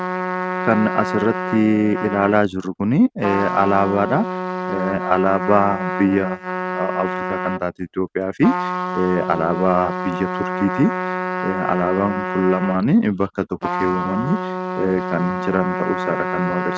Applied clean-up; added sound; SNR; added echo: neural mask model RNNoise.